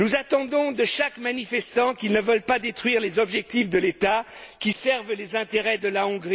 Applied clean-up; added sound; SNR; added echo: none; none; none; none.